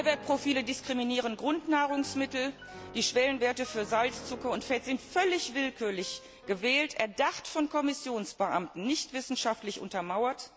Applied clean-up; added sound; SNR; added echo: none; Piano; 19 dB; none.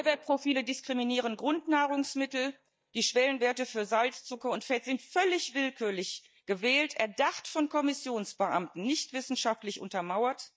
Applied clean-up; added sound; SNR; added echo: neural mask model DeepFilterNet 3.